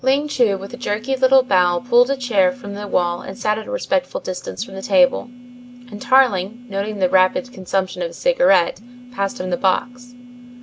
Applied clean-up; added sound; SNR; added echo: none; Telephone; 20 dB; none.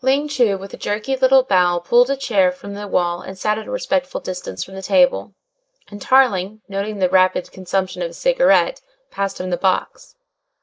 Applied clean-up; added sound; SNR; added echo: neural mask model Resemble Enhance denoiser.